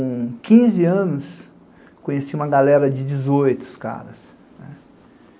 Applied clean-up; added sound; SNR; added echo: none; none; none; none.